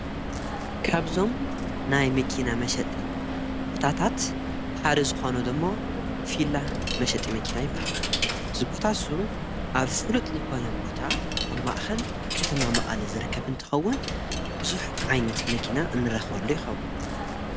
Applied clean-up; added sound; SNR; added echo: none; Coin (dropping); 1 dB; none.